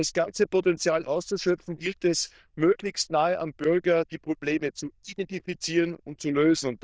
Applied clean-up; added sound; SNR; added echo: neural diffusion model UNIVERSE++.